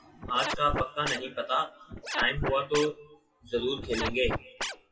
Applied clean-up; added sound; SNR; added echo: classical method WPE with log-MMSE.